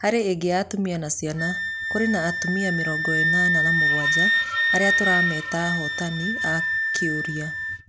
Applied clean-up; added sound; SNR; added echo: none; Wind instrument, woodwind instrument; -2 dB; none.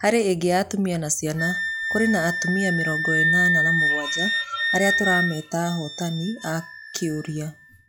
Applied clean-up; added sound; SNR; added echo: classical method log-MMSE.